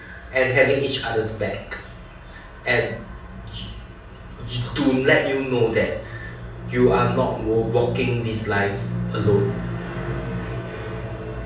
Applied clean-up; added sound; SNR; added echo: none; none; none; reverberation time 0.5 s.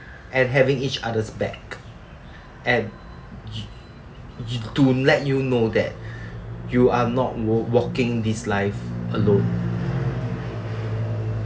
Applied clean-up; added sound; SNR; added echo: none; none; none; none.